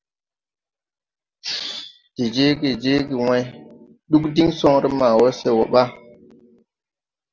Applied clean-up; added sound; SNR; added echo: none; none; none; none.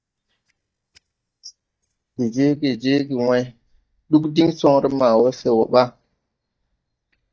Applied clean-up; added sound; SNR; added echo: neural mask model DeepFilterNet 3.